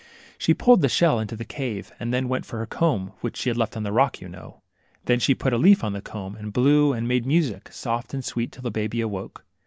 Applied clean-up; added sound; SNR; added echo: none; none; none; none.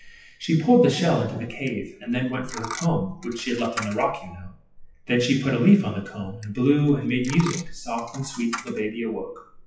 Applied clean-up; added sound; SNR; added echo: classical method WPE with log-MMSE.